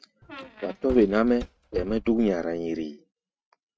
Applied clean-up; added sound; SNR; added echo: neural mask model RNNoise.